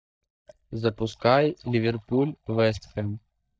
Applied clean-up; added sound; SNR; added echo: neural mask model DeepFilterNet 3.